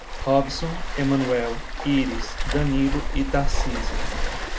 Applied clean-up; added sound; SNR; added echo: none; Waves, surf; 0 dB; none.